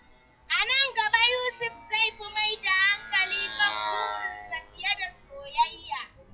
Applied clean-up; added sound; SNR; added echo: classical method WPE with log-MMSE.